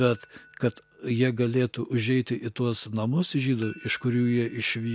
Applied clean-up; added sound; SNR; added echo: none; Chink, clink; 19 dB; none.